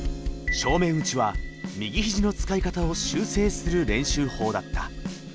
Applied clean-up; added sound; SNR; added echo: none; none; none; none.